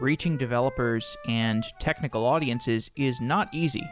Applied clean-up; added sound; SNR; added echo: none; Wind instrument, woodwind instrument; 19 dB; none.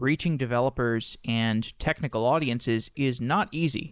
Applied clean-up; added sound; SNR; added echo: neural mask model Resemble Enhance denoiser.